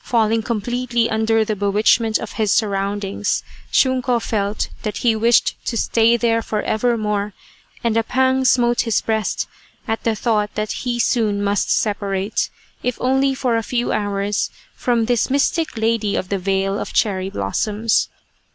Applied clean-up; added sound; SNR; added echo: none; none; none; none.